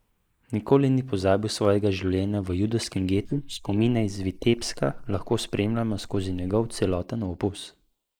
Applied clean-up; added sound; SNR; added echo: neural mask model Resemble Enhance denoiser.